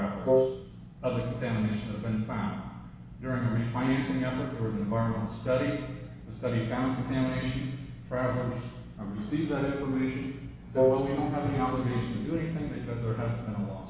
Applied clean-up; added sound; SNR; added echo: none; Wind instrument, woodwind instrument; -4 dB; reverberation time 1.2 s.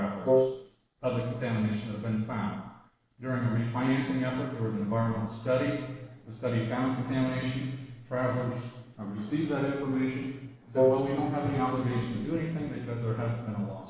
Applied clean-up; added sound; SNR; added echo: neural separator model SepFormer DNS4.